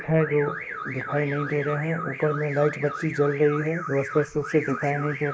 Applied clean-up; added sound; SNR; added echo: neural mask model Resemble Enhance denoiser.